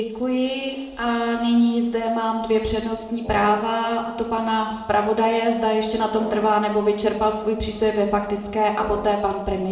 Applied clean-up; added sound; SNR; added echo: neural separator model SepFormer DNS4.